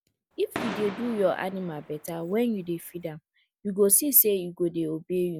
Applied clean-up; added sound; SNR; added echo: none; Fireworks; 13 dB; none.